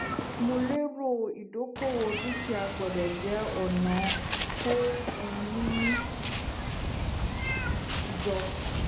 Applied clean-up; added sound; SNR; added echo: none; Meow; 0 dB; none.